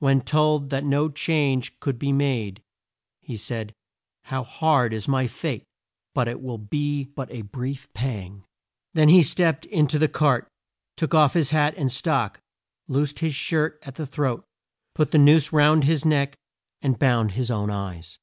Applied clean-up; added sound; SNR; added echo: none; none; none; none.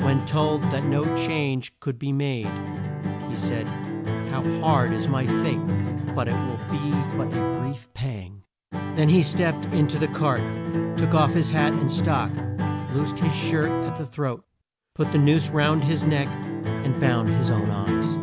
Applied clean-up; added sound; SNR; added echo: none; Acoustic guitar; 1 dB; none.